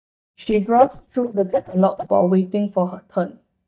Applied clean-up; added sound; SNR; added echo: neural mask model DeepFilterNet 3.